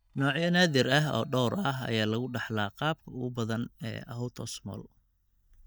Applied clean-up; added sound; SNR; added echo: neural mask model DeepFilterNet 3.